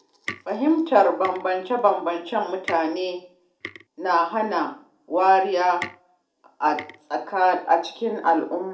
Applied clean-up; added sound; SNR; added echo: none; Tick; 18 dB; reverberation time 0.4 s.